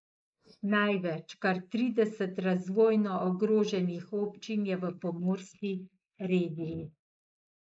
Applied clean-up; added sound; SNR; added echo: neural mask model Resemble Enhance denoiser.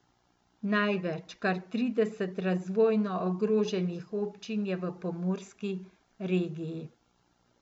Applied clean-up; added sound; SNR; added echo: none; none; none; none.